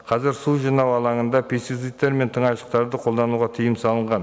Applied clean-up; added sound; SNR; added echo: none; none; none; none.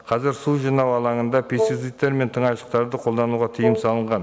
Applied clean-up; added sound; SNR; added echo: none; Wind instrument, woodwind instrument; 3 dB; none.